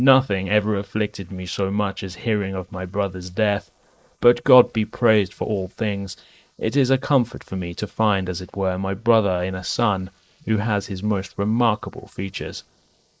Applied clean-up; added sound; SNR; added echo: neural mask model Resemble Enhance denoiser.